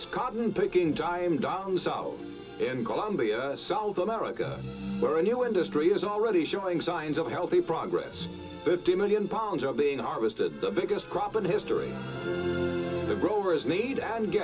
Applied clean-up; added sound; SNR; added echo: none; none; none; reverberation time 0.2 s.